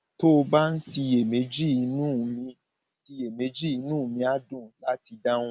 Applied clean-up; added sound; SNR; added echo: none; none; none; none.